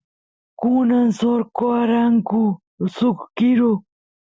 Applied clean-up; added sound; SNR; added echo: none; none; none; none.